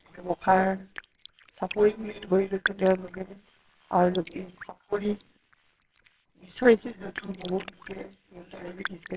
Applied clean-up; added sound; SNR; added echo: neural separator model SepFormer WHAMR!.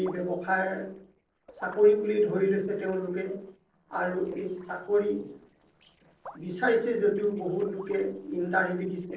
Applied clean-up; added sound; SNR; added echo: neural separator model SepFormer DNS4.